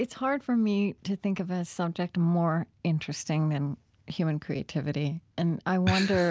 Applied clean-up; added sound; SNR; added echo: none; none; none; none.